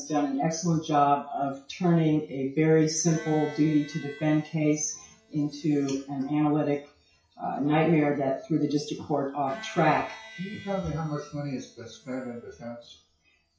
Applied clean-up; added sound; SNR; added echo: classical method WPE with log-MMSE.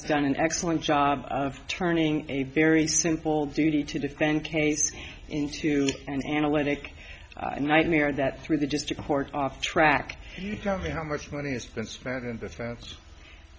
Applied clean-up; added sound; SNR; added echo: none; none; none; none.